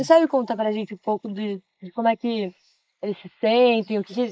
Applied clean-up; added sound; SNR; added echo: neural mask model Resemble Enhance denoiser.